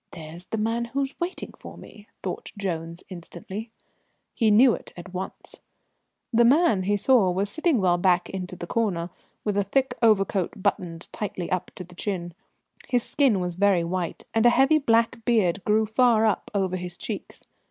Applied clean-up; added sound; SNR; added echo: none; none; none; none.